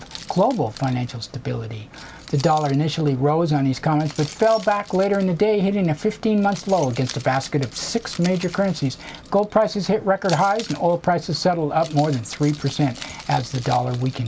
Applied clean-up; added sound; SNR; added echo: none; Keys jangling; 20 dB; none.